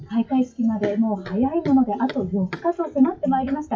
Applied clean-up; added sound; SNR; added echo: classical method WPE with log-MMSE.